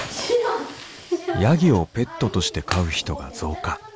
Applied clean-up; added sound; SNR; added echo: none; Shatter; 17 dB; none.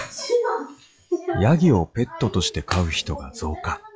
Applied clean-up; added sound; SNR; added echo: classical method log-MMSE.